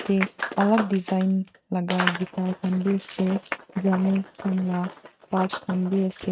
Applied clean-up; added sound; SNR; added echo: neural mask model RNNoise.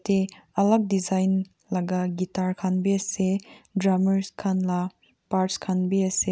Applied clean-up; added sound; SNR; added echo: none; none; none; none.